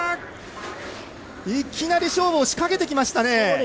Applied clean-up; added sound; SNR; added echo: none; Aircraft; 19 dB; none.